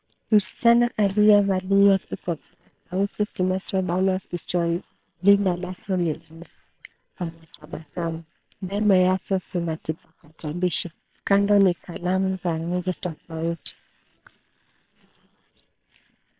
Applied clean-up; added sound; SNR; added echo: neural separator model SepFormer WHAM!.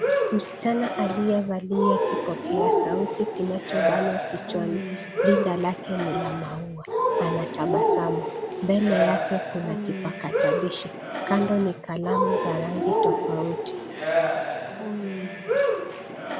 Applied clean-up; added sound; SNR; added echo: none; Cheering; -2 dB; none.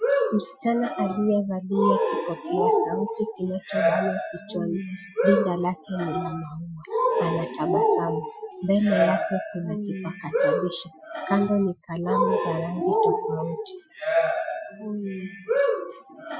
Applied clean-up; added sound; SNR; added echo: classical method Wiener filter.